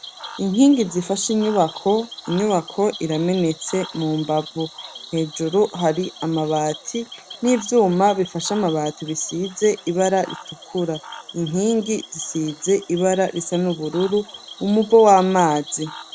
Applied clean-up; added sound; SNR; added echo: none; Cricket / Frog; 18 dB; none.